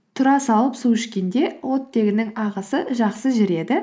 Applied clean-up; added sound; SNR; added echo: neural mask model Resemble Enhance denoiser.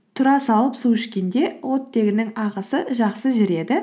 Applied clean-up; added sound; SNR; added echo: none; none; none; none.